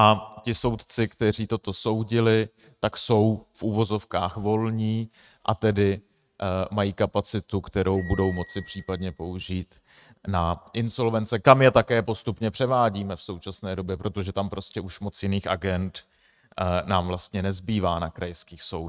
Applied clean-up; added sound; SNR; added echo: neural mask model RNNoise.